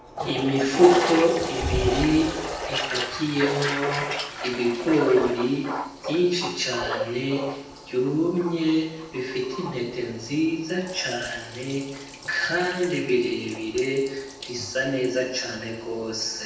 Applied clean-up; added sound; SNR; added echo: none; Toilet flush; 7 dB; reverberation time 0.8 s.